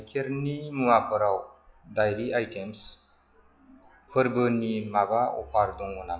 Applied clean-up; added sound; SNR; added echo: classical method log-MMSE.